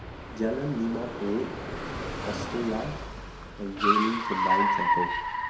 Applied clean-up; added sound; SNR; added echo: none; Car; -3 dB; reverberation time 0.7 s.